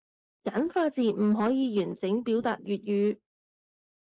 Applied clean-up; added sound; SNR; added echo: neural mask model Resemble Enhance denoiser.